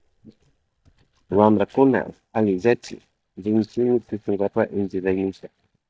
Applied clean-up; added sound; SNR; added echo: neural mask model DeepFilterNet 3.